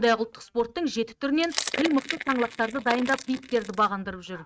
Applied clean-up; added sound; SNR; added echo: neural mask model RNNoise.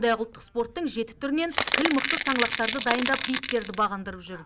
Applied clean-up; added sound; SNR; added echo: none; Crackle / Crushing; 0 dB; none.